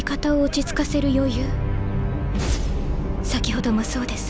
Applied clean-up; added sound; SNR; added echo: none; none; none; none.